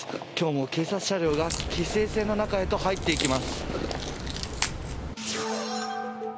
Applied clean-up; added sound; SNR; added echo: none; Crack; 4 dB; none.